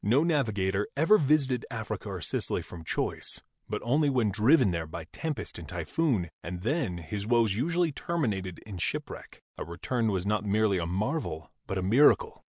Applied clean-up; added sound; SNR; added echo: none; none; none; none.